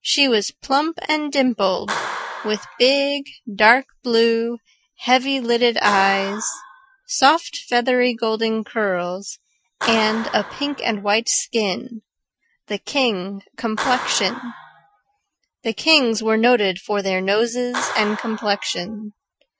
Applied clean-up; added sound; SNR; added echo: classical method Wiener filter.